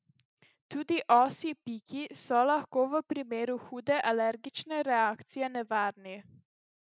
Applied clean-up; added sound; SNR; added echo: none; none; none; none.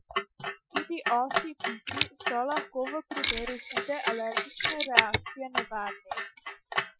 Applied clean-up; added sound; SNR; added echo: classical method Wiener filter.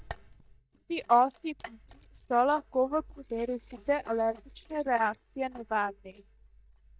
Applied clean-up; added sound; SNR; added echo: neural mask model DeepFilterNet 3.